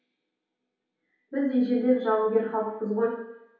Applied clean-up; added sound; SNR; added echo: none; none; none; reverberation time 2.2 s.